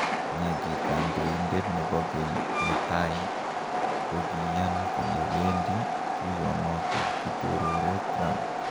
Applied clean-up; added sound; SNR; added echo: none; Train; -3 dB; none.